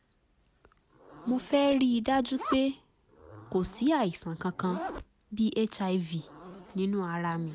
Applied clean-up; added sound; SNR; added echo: none; Zipper (clothing); 15 dB; none.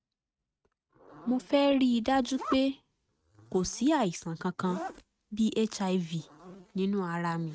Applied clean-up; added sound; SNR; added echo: neural mask model RNNoise.